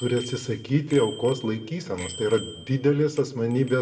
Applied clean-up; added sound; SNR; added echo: none; Bicycle bell; 15 dB; reverberation time 1.0 s.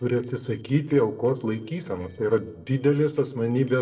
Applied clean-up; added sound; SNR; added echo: neural separator model SepFormer DNS4.